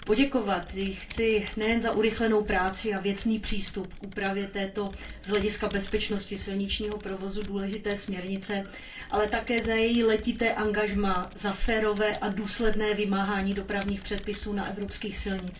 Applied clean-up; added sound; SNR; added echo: none; Computer keyboard; 15 dB; reverberation time 0.2 s.